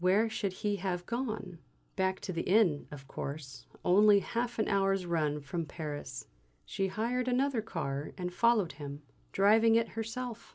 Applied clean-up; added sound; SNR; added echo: none; none; none; none.